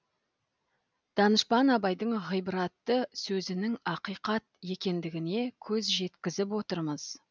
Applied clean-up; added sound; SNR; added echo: none; none; none; none.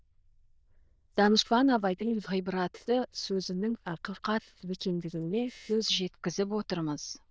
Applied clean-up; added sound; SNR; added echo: neural diffusion model UNIVERSE++.